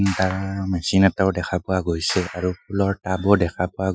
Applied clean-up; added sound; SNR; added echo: classical method Wiener filter.